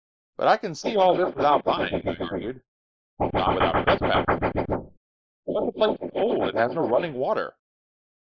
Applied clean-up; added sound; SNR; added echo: neural mask model Resemble Enhance denoiser.